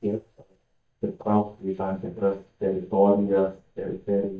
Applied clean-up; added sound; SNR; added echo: neural mask model DeepFilterNet 3.